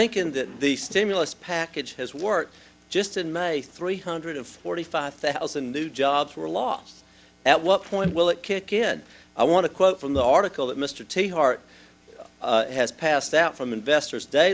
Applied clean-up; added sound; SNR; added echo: none; none; none; none.